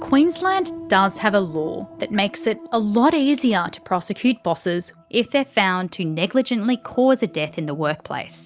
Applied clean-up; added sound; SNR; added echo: none; none; none; none.